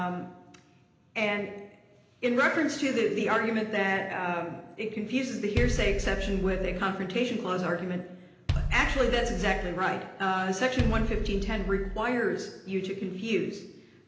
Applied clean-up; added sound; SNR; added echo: none; Bass drum; 3 dB; reverberation time 0.9 s.